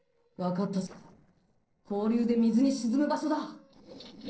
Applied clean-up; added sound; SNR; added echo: neural separator model SepFormer DNS4.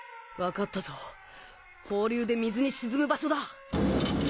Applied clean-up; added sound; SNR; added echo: none; none; none; none.